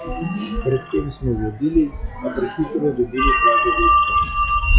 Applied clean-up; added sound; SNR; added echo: classical method log-MMSE.